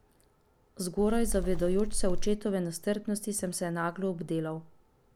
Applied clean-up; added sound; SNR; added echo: none; Wind; -3 dB; none.